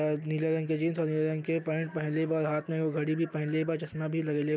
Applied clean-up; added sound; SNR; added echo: none; none; none; none.